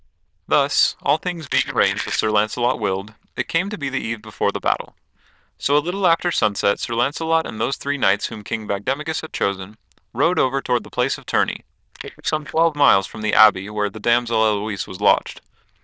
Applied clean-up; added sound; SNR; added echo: neural diffusion model UNIVERSE++.